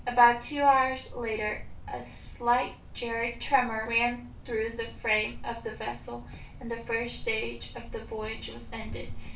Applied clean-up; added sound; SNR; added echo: none; Cricket; 12 dB; reverberation time 0.3 s.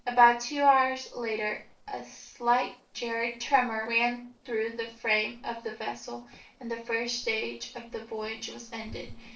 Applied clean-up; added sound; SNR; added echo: neural separator model SepFormer DNS4.